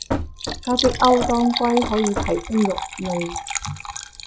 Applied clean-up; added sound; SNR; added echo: none; Knock / Wood + Liquid; 5 dB; none.